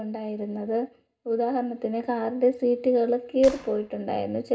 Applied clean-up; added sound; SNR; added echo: none; Clapping; 19 dB; reverberation time 0.2 s.